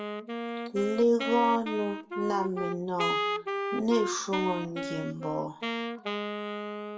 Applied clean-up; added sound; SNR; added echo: none; Wind instrument, woodwind instrument; 3 dB; reverberation time 0.4 s.